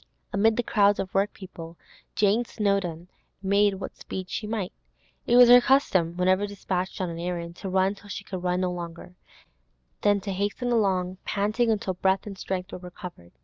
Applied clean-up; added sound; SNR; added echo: none; none; none; none.